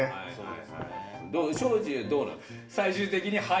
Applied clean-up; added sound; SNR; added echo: none; Walk, footsteps; 16 dB; reverberation time 0.5 s.